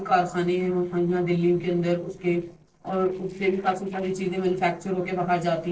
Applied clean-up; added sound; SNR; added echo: neural separator model SepFormer DNS4.